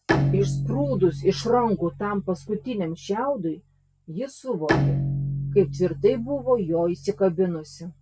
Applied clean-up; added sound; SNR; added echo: none; Bowed string instrument; 4 dB; none.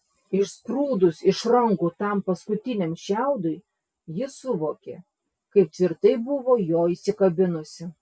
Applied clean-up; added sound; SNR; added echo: none; none; none; none.